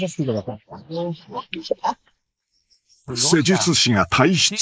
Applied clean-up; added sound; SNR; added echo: neural mask model Resemble Enhance denoiser.